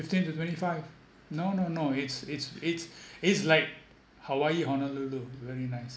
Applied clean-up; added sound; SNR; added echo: none; none; none; none.